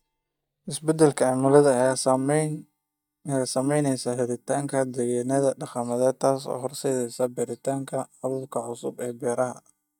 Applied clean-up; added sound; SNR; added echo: neural mask model DeepFilterNet 3.